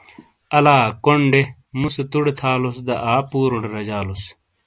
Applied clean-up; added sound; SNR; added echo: none; none; none; none.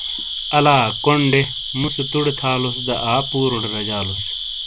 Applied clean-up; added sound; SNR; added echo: none; Cricket; 6 dB; none.